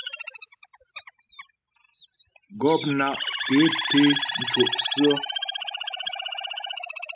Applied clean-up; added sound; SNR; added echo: classical method spectral subtraction.